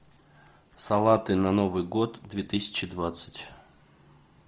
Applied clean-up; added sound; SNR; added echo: none; none; none; none.